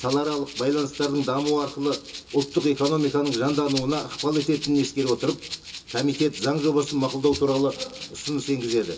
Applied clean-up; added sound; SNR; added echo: none; Rattle (instrument); 13 dB; reverberation time 0.2 s.